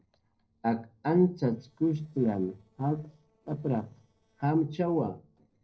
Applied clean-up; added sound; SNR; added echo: neural separator model SepFormer DNS4.